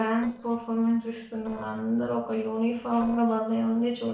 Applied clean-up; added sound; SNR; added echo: neural separator model SepFormer DNS4.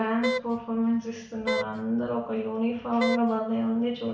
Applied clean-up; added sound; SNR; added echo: none; Wind instrument, woodwind instrument; 5 dB; reverberation time 0.6 s.